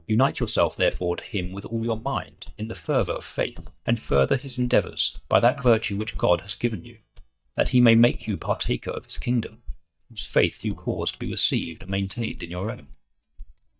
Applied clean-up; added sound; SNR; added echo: neural mask model DeepFilterNet 3.